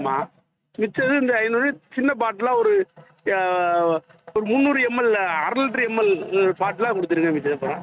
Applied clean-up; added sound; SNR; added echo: neural mask model RNNoise.